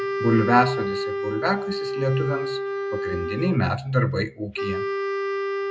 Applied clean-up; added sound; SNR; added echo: none; Wind instrument, woodwind instrument; 3 dB; reverberation time 0.2 s.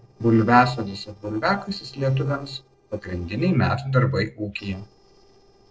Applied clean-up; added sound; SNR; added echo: neural separator model SepFormer DNS4.